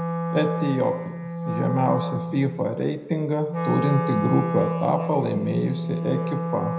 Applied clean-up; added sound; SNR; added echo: none; Wind instrument, woodwind instrument; 3 dB; reverberation time 0.7 s.